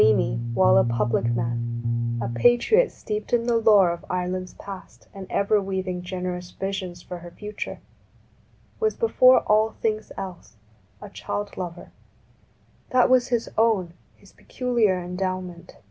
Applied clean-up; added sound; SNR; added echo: none; Bass guitar; 0 dB; none.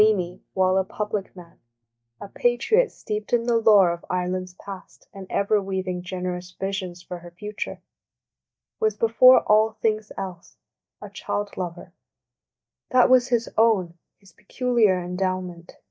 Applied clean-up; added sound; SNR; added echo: neural mask model DeepFilterNet 3.